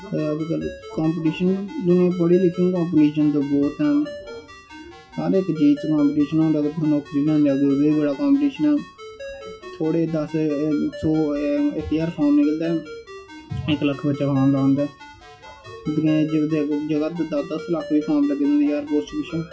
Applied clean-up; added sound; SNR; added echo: classical method WPE with log-MMSE.